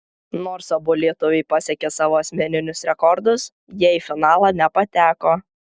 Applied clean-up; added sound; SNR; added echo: none; none; none; none.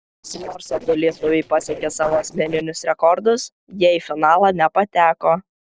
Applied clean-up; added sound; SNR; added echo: neural separator model SepFormer DNS4.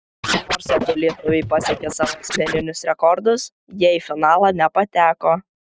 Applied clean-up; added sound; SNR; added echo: neural mask model RNNoise.